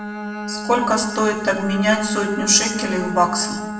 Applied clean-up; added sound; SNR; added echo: none; Bowed string instrument; 6 dB; reverberation time 0.7 s.